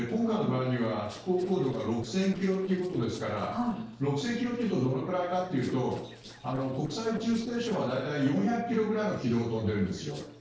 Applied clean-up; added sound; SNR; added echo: neural separator model SepFormer DNS4.